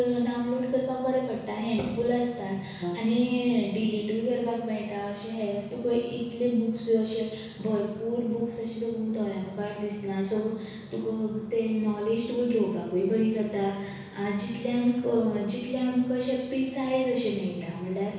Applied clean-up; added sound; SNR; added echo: none; Brass instrument; 11 dB; reverberation time 1.1 s.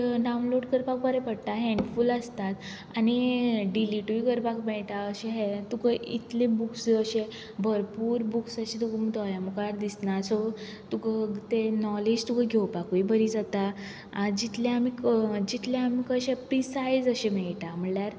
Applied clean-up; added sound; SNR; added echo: none; none; none; none.